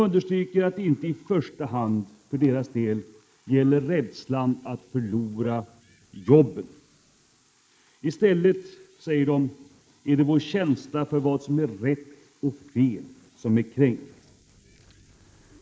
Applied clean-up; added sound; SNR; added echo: neural mask model Resemble Enhance denoiser.